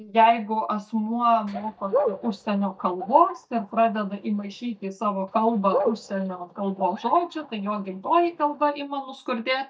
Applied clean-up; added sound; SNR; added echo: neural mask model DeepFilterNet 3.